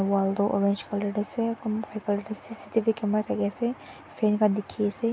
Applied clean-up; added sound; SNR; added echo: none; none; none; none.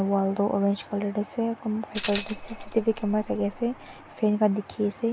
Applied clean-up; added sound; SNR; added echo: none; Tambourine; 13 dB; none.